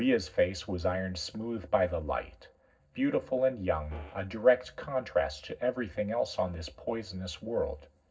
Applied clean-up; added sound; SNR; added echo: neural separator model SepFormer DNS4.